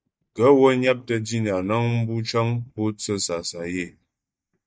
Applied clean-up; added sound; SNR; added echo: neural mask model DeepFilterNet 3.